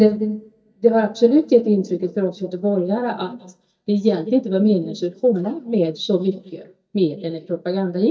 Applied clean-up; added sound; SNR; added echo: neural mask model DeepFilterNet 3.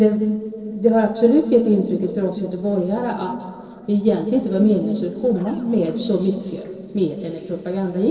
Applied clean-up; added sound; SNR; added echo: neural separator model SepFormer DNS4.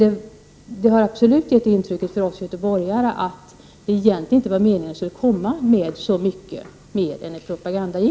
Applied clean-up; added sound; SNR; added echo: none; none; none; none.